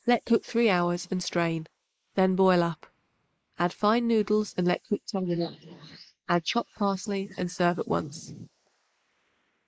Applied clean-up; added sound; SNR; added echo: neural mask model Resemble Enhance denoiser.